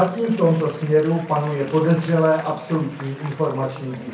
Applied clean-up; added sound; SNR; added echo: none; Applause / Crowd; 20 dB; reverberation time 0.6 s.